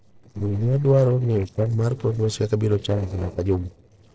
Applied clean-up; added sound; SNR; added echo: neural separator model SepFormer DNS4.